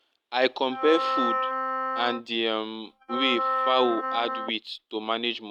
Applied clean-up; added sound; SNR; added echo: neural mask model RNNoise.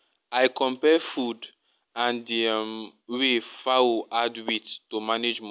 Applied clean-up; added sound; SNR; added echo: none; none; none; none.